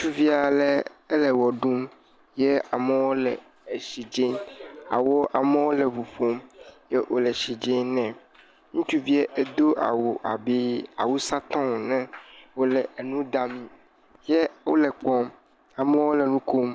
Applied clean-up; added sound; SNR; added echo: none; none; none; none.